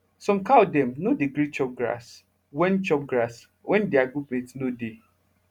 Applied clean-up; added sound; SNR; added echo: none; none; none; none.